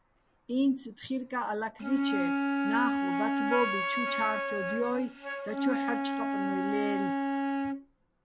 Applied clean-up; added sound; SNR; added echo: none; Wind instrument, woodwind instrument; -2 dB; none.